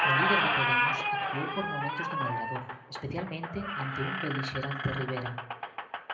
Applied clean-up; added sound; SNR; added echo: none; Squeak; -5 dB; reverberation time 0.5 s.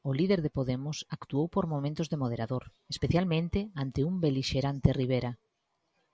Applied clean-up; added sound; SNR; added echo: none; none; none; none.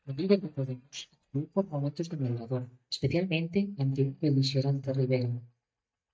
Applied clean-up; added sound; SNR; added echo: neural mask model DeepFilterNet 3.